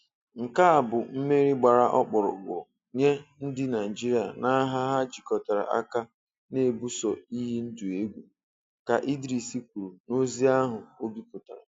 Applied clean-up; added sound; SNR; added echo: none; none; none; none.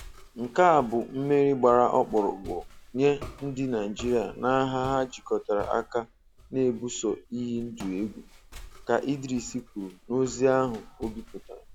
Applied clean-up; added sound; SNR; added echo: none; Walk, footsteps; 20 dB; none.